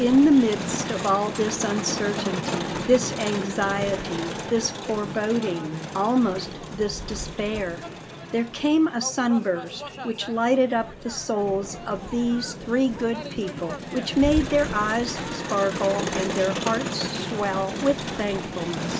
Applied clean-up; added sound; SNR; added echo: none; Crowd; 7 dB; none.